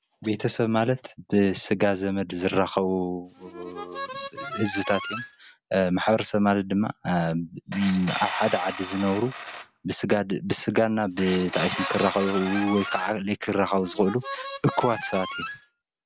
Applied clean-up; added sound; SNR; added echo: none; Harmonica + Tools; 10 dB; none.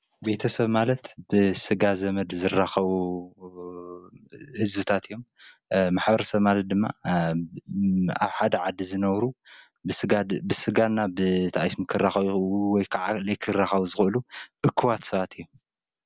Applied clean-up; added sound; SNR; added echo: none; none; none; none.